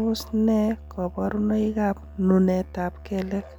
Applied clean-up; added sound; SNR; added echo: none; Musical instrument; 17 dB; none.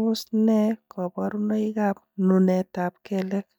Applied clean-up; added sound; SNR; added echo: neural mask model DeepFilterNet 3.